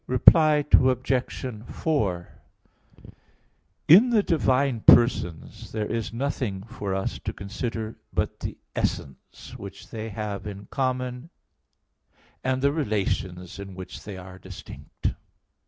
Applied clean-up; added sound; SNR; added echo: none; none; none; none.